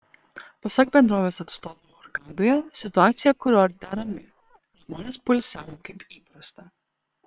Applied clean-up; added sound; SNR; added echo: neural separator model SepFormer WHAM!.